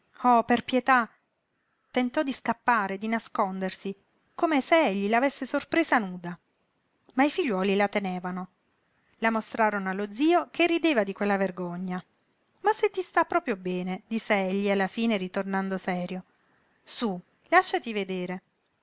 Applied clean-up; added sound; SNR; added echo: none; none; none; none.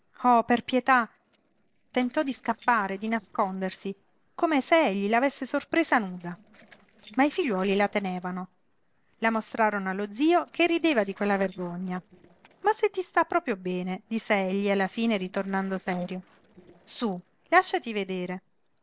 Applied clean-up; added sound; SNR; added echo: neural separator model SepFormer DNS4.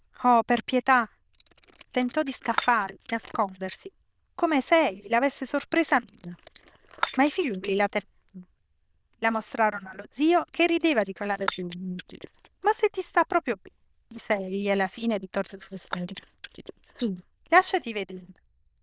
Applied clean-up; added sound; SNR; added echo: neural diffusion model UNIVERSE++.